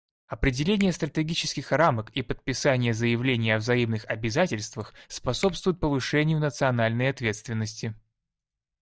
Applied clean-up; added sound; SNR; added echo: neural mask model DeepFilterNet 3.